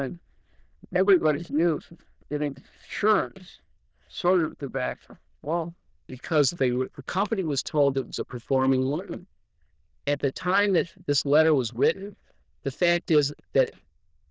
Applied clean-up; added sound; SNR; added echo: neural diffusion model UNIVERSE++.